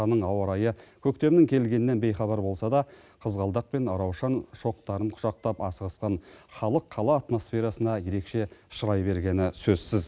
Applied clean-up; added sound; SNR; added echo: none; none; none; none.